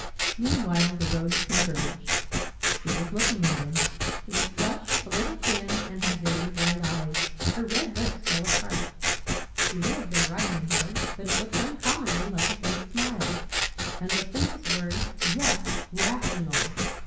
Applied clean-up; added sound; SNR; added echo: none; Scissors; -4 dB; reverberation time 0.8 s.